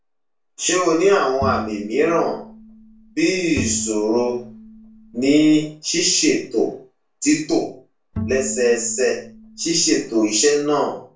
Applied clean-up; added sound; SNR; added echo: none; Bowed string instrument; 12 dB; reverberation time 0.3 s.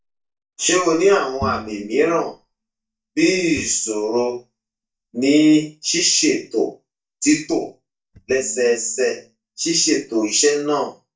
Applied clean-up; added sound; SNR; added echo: neural mask model DeepFilterNet 3.